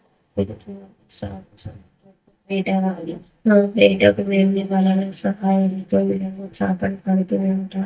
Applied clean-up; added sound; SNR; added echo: neural mask model DeepFilterNet 3.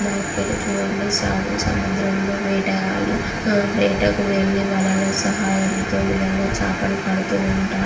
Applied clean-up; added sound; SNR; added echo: none; Telephone; 20 dB; reverberation time 0.6 s.